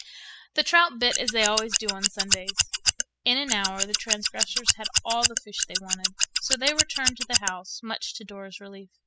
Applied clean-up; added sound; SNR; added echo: classical method spectral subtraction.